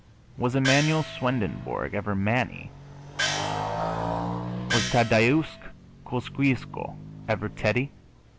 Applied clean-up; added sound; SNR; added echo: none; Motorcycle + Gong; 6 dB; none.